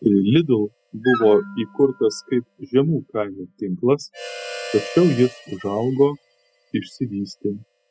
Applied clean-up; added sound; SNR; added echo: classical method spectral subtraction.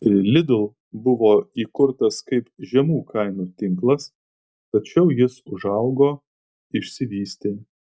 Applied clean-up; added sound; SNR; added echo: none; none; none; none.